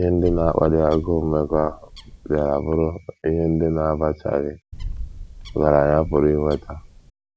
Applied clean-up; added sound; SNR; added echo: none; Bird; 13 dB; none.